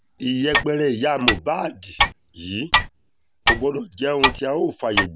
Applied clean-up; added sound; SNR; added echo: none; Clock; 1 dB; none.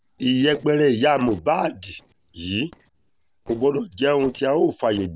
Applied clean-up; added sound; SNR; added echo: neural separator model SepFormer DNS4.